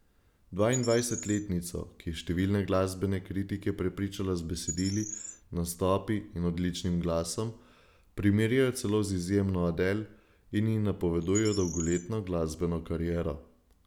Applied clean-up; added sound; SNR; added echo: none; Bird; 14 dB; none.